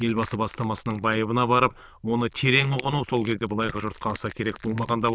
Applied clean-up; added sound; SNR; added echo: neural diffusion model UNIVERSE++.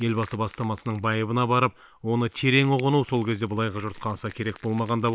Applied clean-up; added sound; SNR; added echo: neural separator model SepFormer WHAM!.